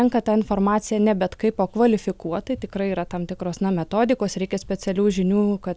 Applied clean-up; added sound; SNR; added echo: none; none; none; none.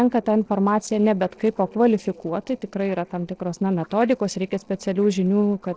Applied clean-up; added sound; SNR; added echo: neural separator model SepFormer DNS4.